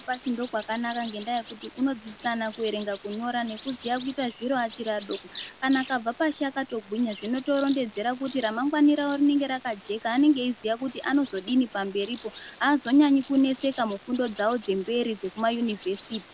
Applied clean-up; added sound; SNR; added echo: none; Bird vocalization, bird call, bird song; 14 dB; none.